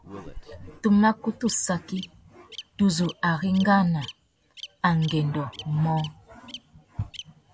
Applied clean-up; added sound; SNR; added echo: none; Bird vocalization, bird call, bird song; 20 dB; none.